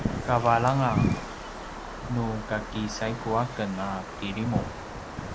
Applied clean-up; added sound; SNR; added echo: none; Wind; 4 dB; none.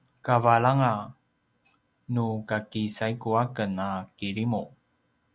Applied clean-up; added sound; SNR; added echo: none; none; none; none.